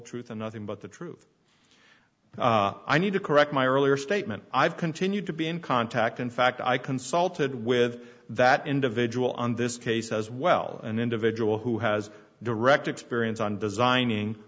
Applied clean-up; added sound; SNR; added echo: none; none; none; none.